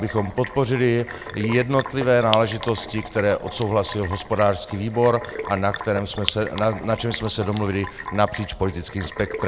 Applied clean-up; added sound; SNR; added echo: none; Sink (filling or washing); 11 dB; none.